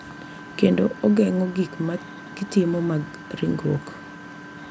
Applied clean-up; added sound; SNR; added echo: none; Engine; 15 dB; none.